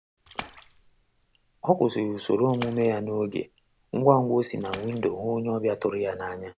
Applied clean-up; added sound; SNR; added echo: none; Splash, splatter; 18 dB; none.